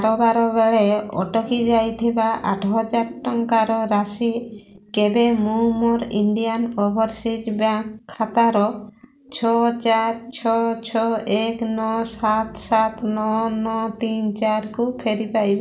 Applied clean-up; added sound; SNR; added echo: none; none; none; none.